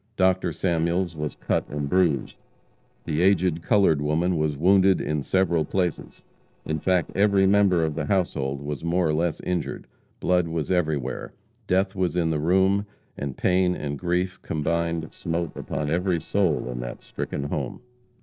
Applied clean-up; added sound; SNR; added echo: neural separator model SepFormer DNS4.